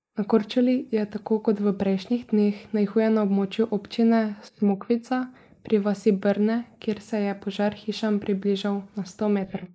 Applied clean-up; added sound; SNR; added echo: neural mask model Resemble Enhance denoiser.